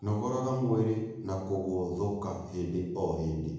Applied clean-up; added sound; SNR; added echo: none; none; none; reverberation time 0.9 s.